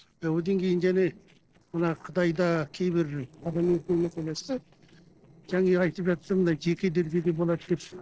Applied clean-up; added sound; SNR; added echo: neural separator model SepFormer DNS4.